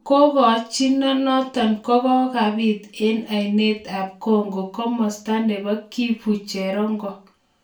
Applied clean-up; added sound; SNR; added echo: none; none; none; reverberation time 0.3 s.